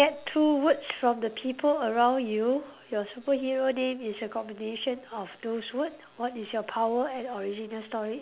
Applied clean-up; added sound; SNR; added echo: none; none; none; none.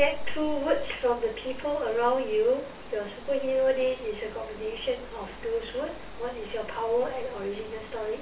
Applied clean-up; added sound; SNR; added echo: none; Water; 16 dB; reverberation time 0.3 s.